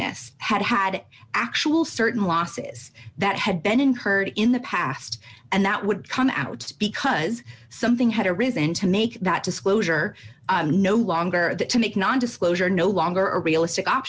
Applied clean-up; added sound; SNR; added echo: none; none; none; none.